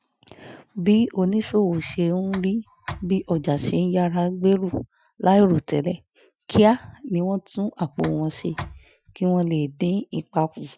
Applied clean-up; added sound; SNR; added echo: classical method Wiener filter.